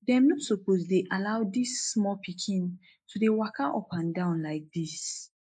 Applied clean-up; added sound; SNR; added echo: neural mask model Resemble Enhance denoiser.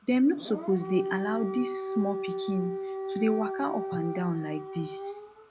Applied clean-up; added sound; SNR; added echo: none; Siren / Dog; 5 dB; none.